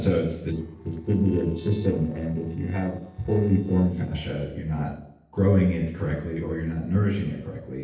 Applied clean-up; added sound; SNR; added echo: neural separator model SepFormer DNS4.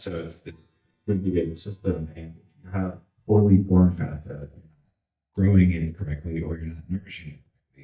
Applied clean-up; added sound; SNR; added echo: neural mask model DeepFilterNet 3.